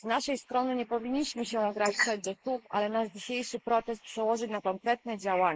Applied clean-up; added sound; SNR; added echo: neural mask model Resemble Enhance denoiser.